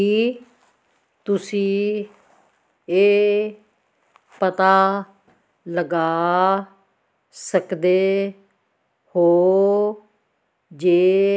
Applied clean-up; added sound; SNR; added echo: none; none; none; none.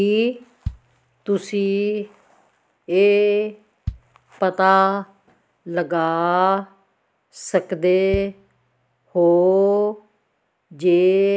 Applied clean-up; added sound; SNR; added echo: none; Bass drum; 18 dB; none.